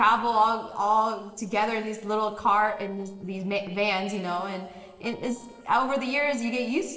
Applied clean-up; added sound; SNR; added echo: neural separator model SepFormer DNS4.